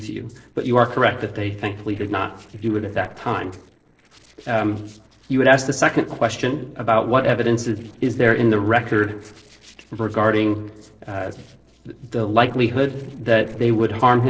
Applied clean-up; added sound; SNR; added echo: neural separator model SepFormer DNS4.